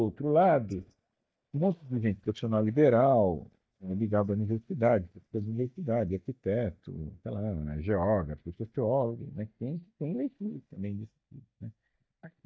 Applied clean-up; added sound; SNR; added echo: neural mask model DeepFilterNet 3.